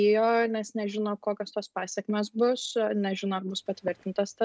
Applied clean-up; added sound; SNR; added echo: none; none; none; none.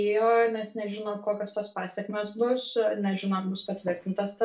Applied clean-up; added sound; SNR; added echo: none; none; none; reverberation time 0.3 s.